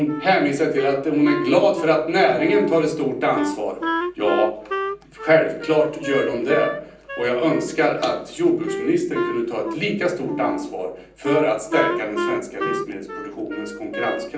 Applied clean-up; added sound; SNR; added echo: none; Wind instrument, woodwind instrument; 8 dB; reverberation time 0.6 s.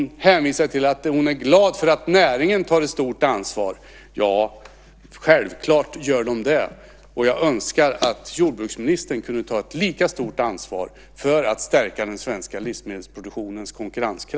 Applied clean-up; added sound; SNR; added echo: none; none; none; none.